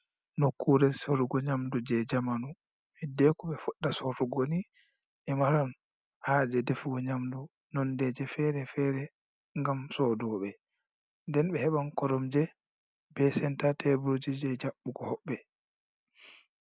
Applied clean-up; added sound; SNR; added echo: none; none; none; none.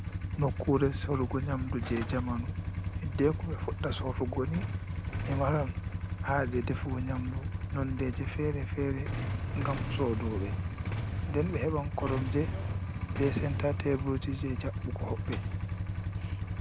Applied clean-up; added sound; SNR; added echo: none; Idling / Engine starting / Motorcycle / Accelerating, revving, vroom; 0 dB; none.